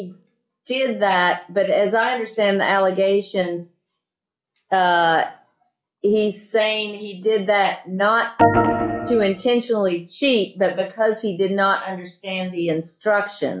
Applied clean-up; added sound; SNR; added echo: classical method log-MMSE.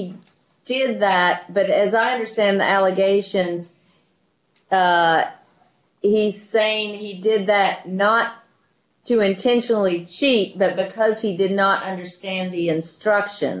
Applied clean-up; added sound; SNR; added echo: none; none; none; none.